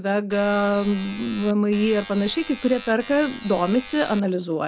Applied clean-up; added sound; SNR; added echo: none; Alarm; 16 dB; none.